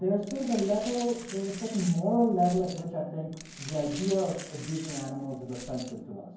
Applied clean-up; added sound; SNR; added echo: none; Glass; 16 dB; reverberation time 0.9 s.